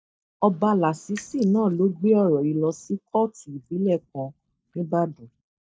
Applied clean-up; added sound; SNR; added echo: neural mask model DeepFilterNet 3.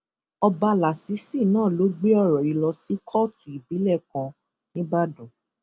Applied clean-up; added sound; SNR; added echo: none; none; none; none.